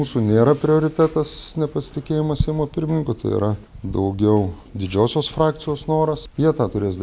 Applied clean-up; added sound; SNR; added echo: none; none; none; none.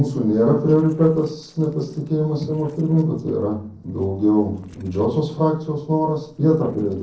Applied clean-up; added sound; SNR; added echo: neural separator model SepFormer DNS4.